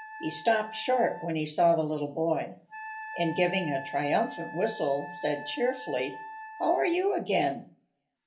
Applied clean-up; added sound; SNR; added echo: none; Wind instrument, woodwind instrument; 14 dB; reverberation time 0.3 s.